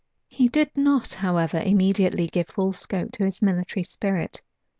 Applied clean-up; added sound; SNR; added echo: none; none; none; none.